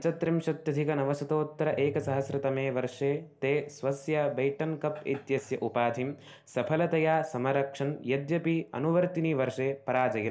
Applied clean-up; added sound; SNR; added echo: none; none; none; none.